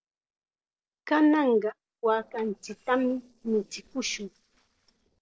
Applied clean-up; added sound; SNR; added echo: neural separator model SepFormer DNS4.